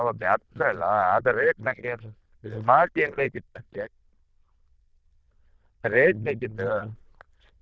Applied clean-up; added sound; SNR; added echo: neural diffusion model UNIVERSE++.